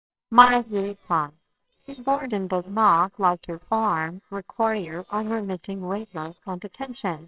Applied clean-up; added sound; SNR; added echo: neural separator model SepFormer WHAMR!.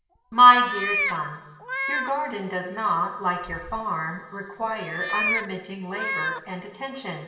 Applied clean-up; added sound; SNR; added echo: none; Meow; 7 dB; reverberation time 1.1 s.